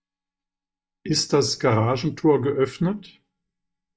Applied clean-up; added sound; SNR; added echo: neural mask model DeepFilterNet 3.